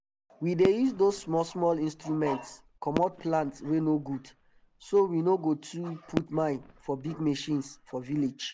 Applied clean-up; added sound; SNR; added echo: none; Fireworks; 13 dB; none.